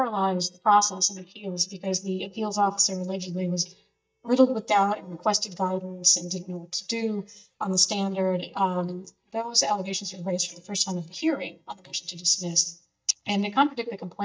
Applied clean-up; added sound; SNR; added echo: neural mask model DeepFilterNet 3.